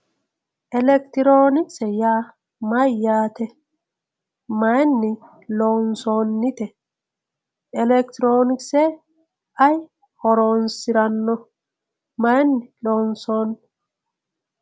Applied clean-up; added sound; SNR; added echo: none; none; none; none.